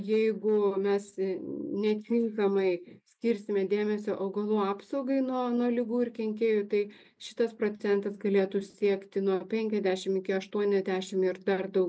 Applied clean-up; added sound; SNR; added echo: neural mask model Resemble Enhance denoiser.